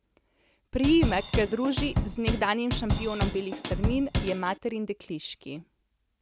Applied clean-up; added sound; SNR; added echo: none; Drum / Drum kit; 1 dB; none.